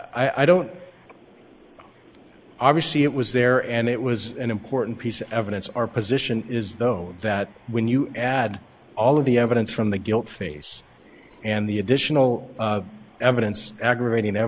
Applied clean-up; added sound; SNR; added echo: none; none; none; none.